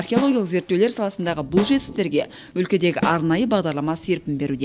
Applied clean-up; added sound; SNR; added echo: none; Snare drum; 11 dB; none.